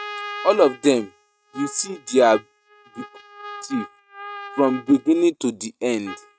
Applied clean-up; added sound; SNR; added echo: neural mask model RNNoise.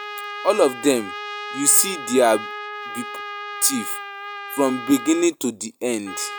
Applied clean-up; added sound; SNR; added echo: none; Trumpet; 10 dB; none.